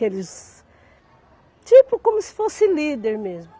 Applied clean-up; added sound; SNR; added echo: none; none; none; none.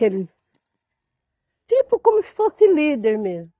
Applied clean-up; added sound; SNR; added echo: neural mask model DeepFilterNet 3.